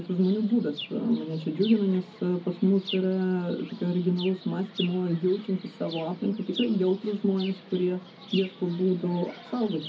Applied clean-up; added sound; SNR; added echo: none; Chirp, tweet; 16 dB; reverberation time 0.4 s.